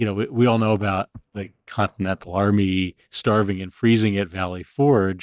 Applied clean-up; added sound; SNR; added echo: neural mask model DeepFilterNet 3.